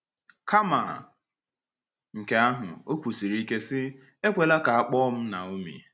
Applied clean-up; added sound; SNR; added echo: none; none; none; none.